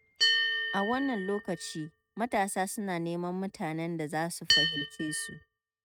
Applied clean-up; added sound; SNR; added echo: neural mask model RNNoise.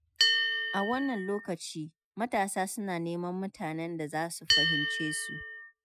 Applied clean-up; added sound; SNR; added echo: classical method Wiener filter.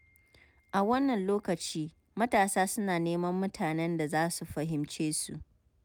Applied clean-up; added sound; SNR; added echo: none; none; none; none.